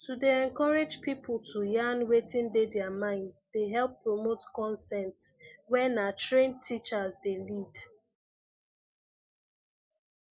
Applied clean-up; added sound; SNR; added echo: none; none; none; none.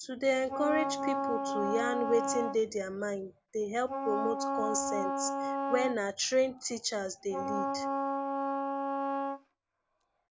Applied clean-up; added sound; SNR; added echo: none; Wind instrument, woodwind instrument; 1 dB; none.